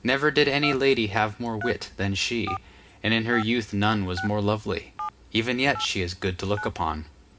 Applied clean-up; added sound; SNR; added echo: none; Telephone; 14 dB; reverberation time 0.3 s.